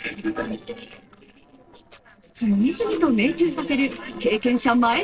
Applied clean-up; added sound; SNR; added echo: neural separator model SepFormer DNS4.